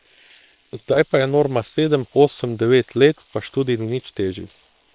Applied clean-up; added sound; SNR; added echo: neural separator model SepFormer WHAM!.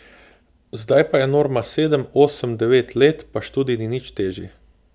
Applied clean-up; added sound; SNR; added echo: none; none; none; none.